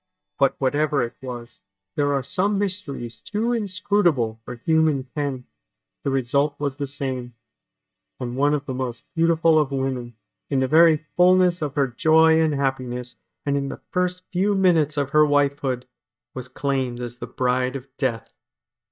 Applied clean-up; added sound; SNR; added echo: neural mask model DeepFilterNet 3.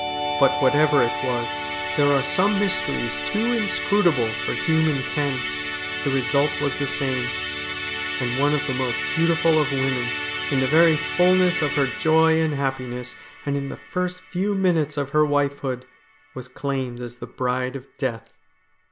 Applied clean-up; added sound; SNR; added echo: none; Musical instrument; 6 dB; none.